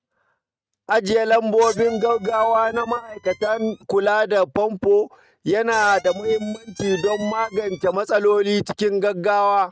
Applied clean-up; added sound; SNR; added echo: neural mask model RNNoise.